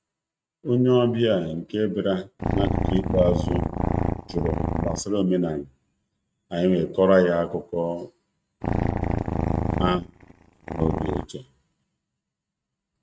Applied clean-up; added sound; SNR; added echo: neural mask model RNNoise.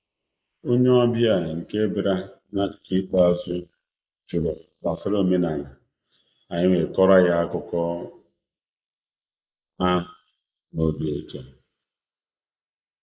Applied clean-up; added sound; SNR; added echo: neural mask model Resemble Enhance denoiser.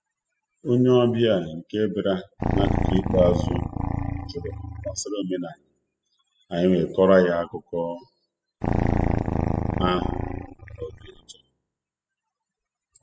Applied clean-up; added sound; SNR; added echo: classical method spectral subtraction.